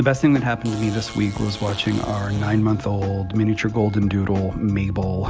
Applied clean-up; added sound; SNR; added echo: none; Fart; 18 dB; none.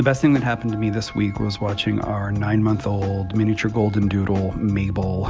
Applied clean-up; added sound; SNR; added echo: none; none; none; none.